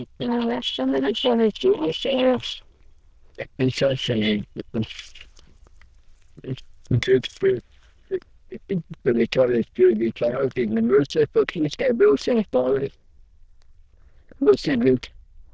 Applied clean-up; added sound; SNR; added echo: neural diffusion model UNIVERSE++.